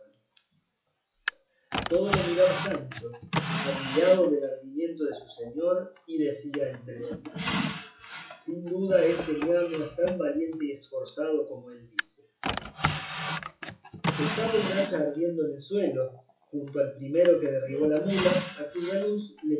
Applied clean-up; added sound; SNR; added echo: classical method WPE with log-MMSE.